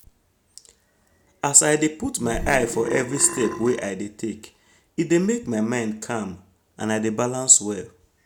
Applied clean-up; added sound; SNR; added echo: none; Burping, eructation; 8 dB; none.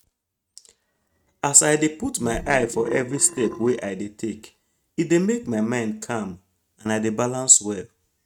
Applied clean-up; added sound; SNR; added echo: neural mask model RNNoise.